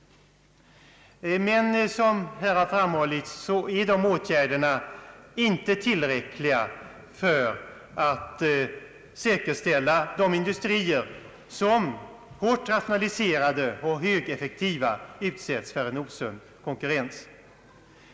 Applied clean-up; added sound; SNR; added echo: none; none; none; none.